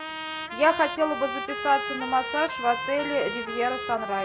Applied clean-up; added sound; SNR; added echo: none; Trumpet; 7 dB; none.